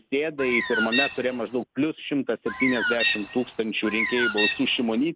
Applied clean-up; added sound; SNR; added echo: none; Bird; 0 dB; none.